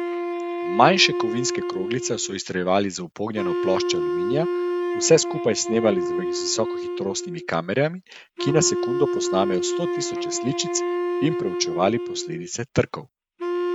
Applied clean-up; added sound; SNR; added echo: neural mask model RNNoise.